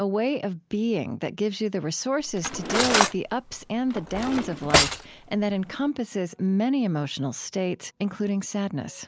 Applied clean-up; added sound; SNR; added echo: none; Cutlery, silverware; 0 dB; none.